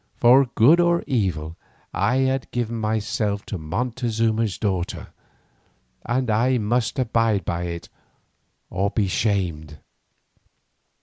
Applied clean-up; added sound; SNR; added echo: none; none; none; none.